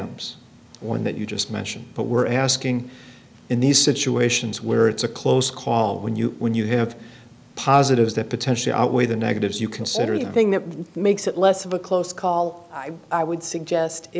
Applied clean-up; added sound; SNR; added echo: none; none; none; none.